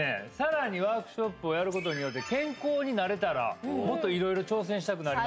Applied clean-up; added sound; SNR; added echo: none; none; none; none.